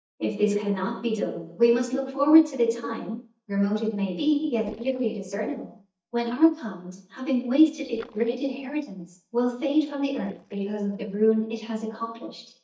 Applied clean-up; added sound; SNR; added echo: neural mask model DeepFilterNet 3.